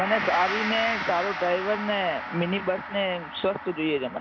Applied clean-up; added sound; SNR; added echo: none; Gong; 5 dB; none.